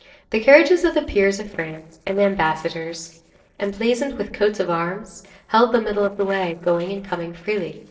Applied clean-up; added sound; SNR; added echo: neural separator model SepFormer DNS4.